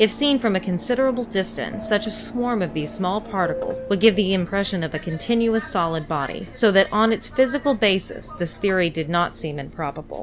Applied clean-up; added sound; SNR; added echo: none; Subway, metro, underground; 14 dB; none.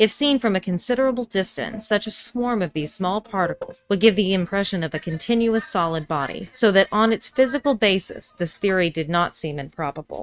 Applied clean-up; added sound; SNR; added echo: neural mask model RNNoise.